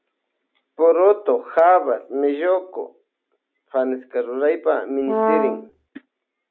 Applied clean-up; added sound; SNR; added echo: none; Brass instrument; 1 dB; none.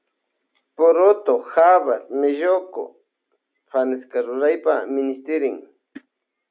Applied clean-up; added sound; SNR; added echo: none; none; none; none.